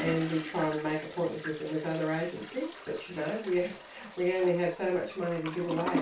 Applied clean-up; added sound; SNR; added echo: none; Toilet flush; 10 dB; reverberation time 0.2 s.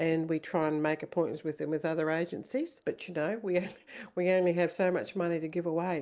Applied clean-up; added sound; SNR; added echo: none; none; none; none.